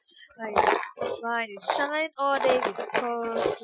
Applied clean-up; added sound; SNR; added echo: classical method Wiener filter.